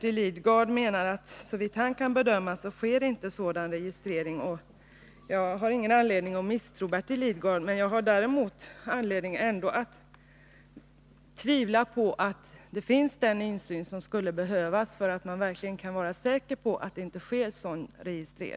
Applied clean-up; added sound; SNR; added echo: none; none; none; none.